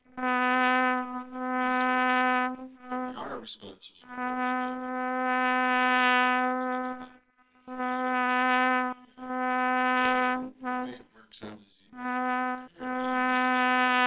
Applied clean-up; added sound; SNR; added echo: neural separator model SepFormer WHAMR!.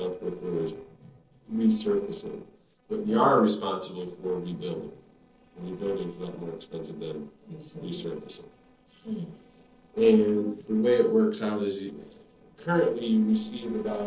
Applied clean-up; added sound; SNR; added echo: neural separator model SepFormer DNS4.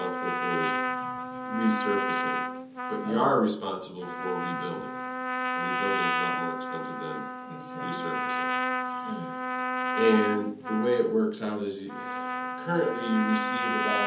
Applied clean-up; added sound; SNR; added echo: none; Trumpet; 1 dB; reverberation time 0.7 s.